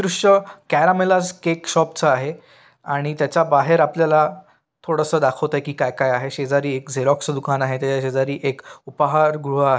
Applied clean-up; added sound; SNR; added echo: none; none; none; none.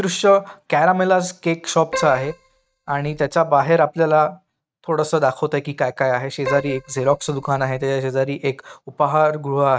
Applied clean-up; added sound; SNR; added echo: neural mask model RNNoise.